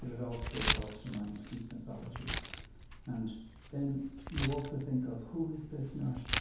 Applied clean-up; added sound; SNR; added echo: none; Keys jangling; -4 dB; reverberation time 2.2 s.